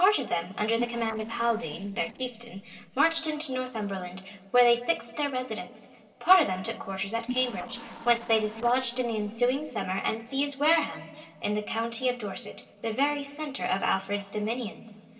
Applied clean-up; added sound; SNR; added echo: neural separator model SepFormer DNS4.